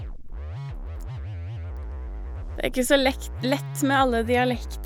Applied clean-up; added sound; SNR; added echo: none; Musical instrument; 6 dB; none.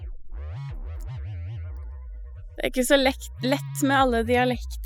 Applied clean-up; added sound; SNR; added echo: classical method spectral subtraction.